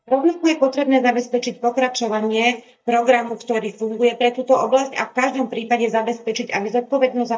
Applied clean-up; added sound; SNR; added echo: neural mask model DeepFilterNet 3.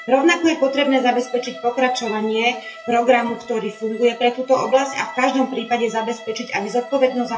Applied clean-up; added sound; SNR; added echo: classical method WPE with log-MMSE.